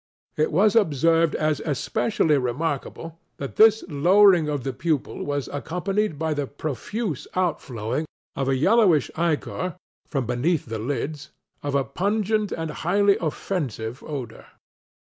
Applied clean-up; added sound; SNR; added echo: none; none; none; none.